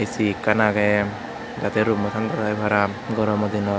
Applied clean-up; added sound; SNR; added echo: none; Wind instrument, woodwind instrument; 17 dB; none.